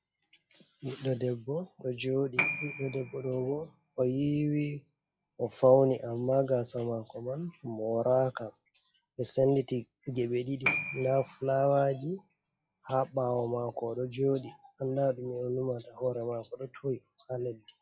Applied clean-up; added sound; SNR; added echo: classical method log-MMSE.